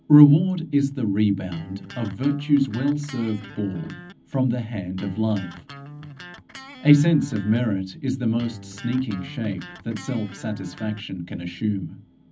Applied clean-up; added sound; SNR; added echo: none; Electric guitar; 18 dB; reverberation time 0.4 s.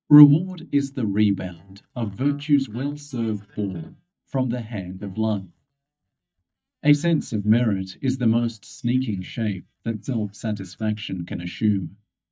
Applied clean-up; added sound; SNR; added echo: neural mask model DeepFilterNet 3.